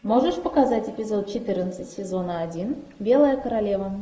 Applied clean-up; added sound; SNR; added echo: neural mask model Resemble Enhance denoiser.